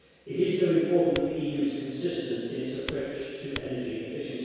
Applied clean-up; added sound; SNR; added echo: none; Typing; 12 dB; reverberation time 2.0 s.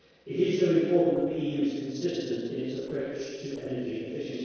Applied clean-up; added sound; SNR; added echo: neural separator model SepFormer DNS4.